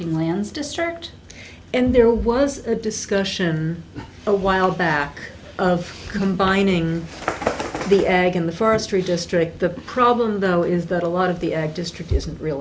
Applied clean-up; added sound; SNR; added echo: none; Bird; 9 dB; none.